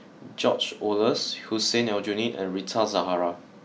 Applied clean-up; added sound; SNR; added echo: none; none; none; none.